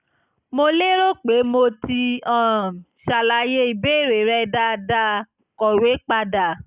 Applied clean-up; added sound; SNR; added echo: none; none; none; none.